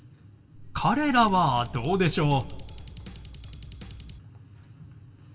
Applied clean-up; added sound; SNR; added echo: none; Drum kit; 15 dB; reverberation time 1.3 s.